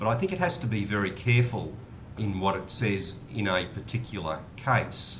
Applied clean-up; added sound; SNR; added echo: none; none; none; none.